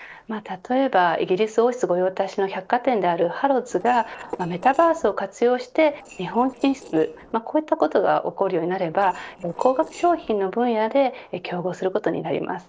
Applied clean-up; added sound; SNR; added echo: neural separator model SepFormer DNS4.